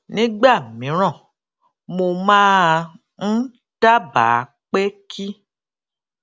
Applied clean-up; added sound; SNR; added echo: none; none; none; none.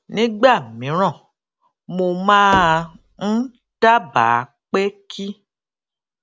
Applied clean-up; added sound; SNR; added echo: none; Knock / Wood; 16 dB; none.